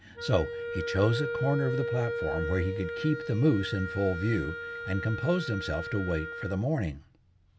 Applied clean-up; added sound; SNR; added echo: none; Wind instrument, woodwind instrument; 6 dB; none.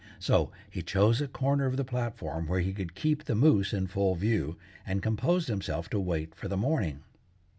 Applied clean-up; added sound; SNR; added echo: none; none; none; none.